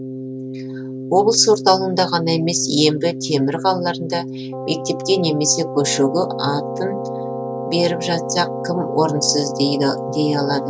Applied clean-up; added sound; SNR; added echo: none; Keyboard (musical); 7 dB; none.